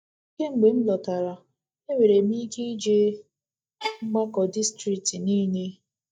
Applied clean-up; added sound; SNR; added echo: neural mask model DeepFilterNet 3.